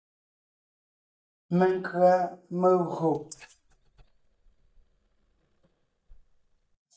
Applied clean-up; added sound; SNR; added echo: neural mask model DeepFilterNet 3.